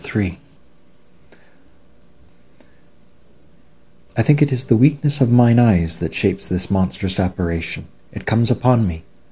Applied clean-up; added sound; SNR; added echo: none; none; none; none.